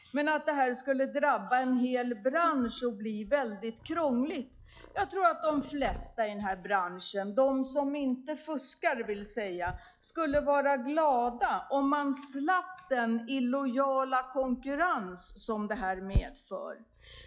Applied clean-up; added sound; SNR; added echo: classical method log-MMSE.